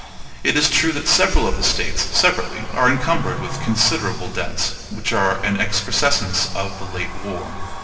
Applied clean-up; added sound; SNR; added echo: none; Sliding door; 19 dB; reverberation time 2.3 s.